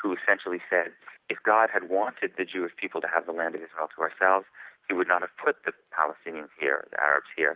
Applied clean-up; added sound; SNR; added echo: none; none; none; none.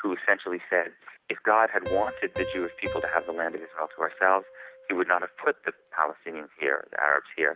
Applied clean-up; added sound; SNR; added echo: none; Piano; 14 dB; none.